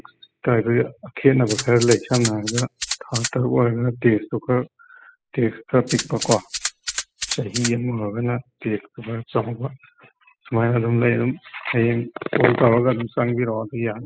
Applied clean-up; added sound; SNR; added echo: classical method spectral subtraction.